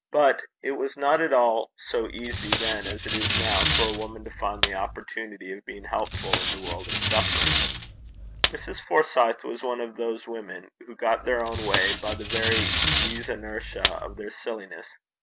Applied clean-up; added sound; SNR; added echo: none; Packing tape, duct tape; 0 dB; none.